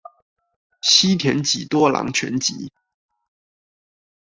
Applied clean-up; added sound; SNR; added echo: neural mask model DeepFilterNet 3.